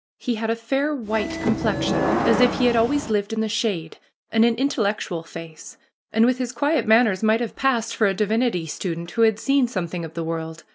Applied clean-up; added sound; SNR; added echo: none; Subway, metro, underground / Sliding door; 2 dB; none.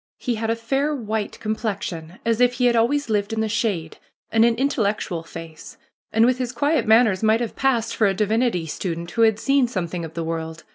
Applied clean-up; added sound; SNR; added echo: none; none; none; none.